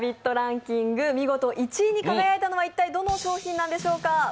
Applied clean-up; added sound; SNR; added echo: none; none; none; none.